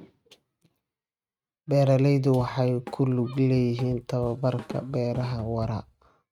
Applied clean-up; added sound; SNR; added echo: neural mask model RNNoise.